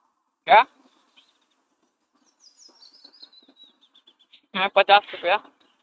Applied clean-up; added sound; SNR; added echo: neural mask model RNNoise.